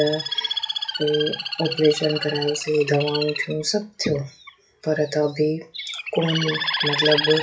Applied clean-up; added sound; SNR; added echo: classical method WPE with log-MMSE.